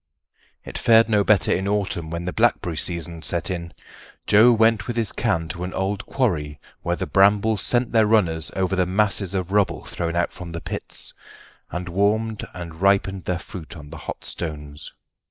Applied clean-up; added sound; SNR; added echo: neural mask model Resemble Enhance denoiser.